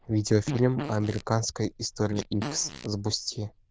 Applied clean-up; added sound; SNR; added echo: neural diffusion model UNIVERSE++.